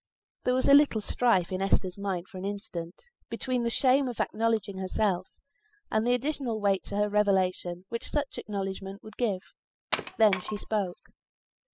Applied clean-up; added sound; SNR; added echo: classical method spectral subtraction.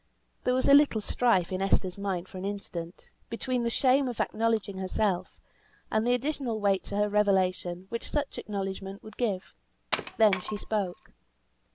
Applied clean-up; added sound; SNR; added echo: none; Wood; 9 dB; none.